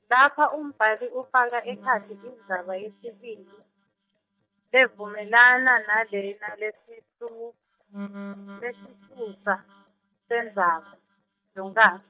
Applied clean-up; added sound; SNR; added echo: neural mask model DeepFilterNet 3.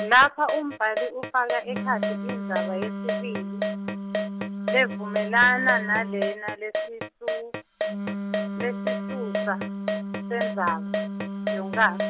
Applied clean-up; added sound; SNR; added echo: none; Keyboard (musical) + Wind instrument, woodwind instrument; 2 dB; none.